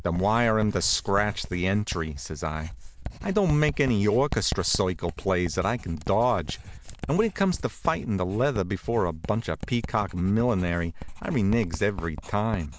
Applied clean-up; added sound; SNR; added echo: none; Writing; 12 dB; none.